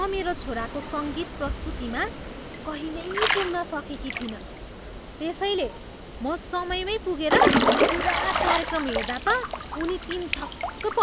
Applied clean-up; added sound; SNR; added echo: none; Drip / Trickle, dribble / Water / Splash, splatter; -1 dB; none.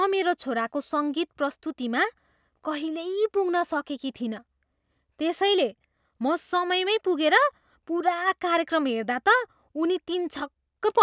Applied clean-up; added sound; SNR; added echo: none; none; none; none.